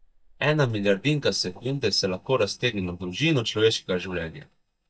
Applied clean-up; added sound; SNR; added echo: neural mask model DeepFilterNet 3.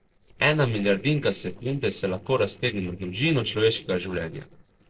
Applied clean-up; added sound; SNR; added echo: neural separator model SepFormer DNS4.